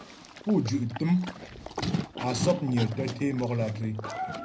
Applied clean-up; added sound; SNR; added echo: none; Livestock, farm animals, working animals; 7 dB; reverberation time 0.3 s.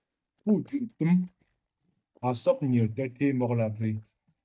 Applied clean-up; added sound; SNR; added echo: neural mask model DeepFilterNet 3.